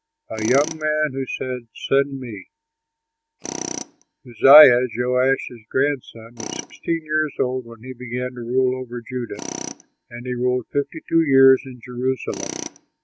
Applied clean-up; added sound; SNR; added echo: none; Tools; 16 dB; none.